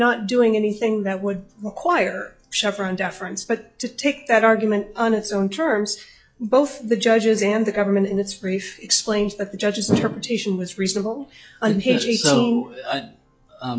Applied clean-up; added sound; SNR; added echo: classical method log-MMSE.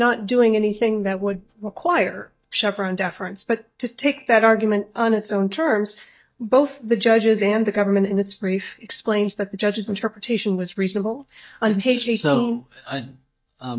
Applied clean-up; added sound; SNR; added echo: neural mask model DeepFilterNet 3.